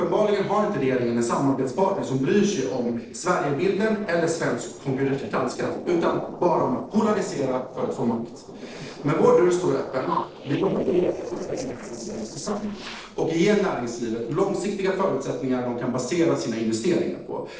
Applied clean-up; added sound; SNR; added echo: neural separator model SepFormer DNS4.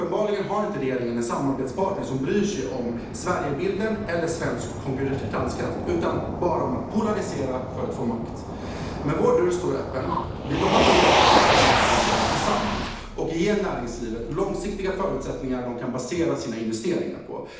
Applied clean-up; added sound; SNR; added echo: none; Motor vehicle (road); 1 dB; reverberation time 0.8 s.